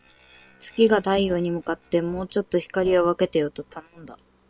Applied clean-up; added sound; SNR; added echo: neural separator model SepFormer WHAM!.